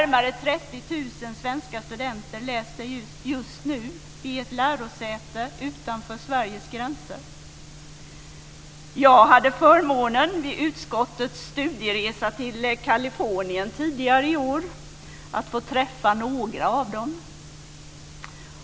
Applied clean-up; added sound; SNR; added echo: none; none; none; none.